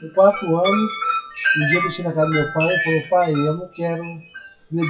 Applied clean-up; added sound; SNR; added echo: classical method WPE with log-MMSE.